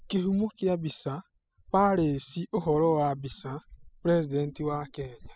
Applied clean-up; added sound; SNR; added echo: classical method spectral subtraction.